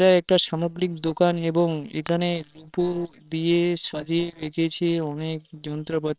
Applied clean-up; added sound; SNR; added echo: neural separator model SepFormer WHAMR!.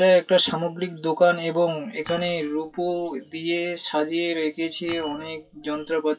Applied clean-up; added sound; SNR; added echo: classical method WPE with log-MMSE.